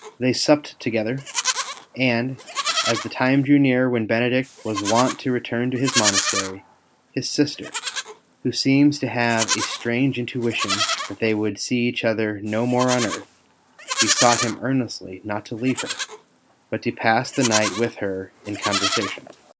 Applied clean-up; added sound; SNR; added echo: none; Livestock, farm animals, working animals; 6 dB; none.